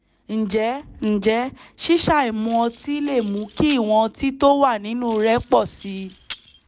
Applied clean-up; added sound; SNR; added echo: none; Keys jangling; 14 dB; none.